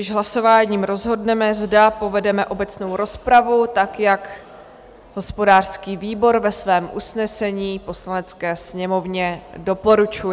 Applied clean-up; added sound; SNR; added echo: none; none; none; none.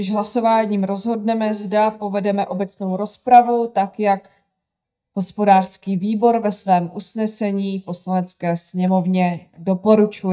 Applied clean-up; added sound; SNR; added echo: neural mask model DeepFilterNet 3.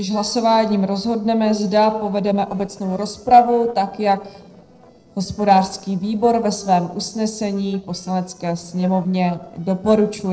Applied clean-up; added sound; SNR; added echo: neural separator model SepFormer DNS4.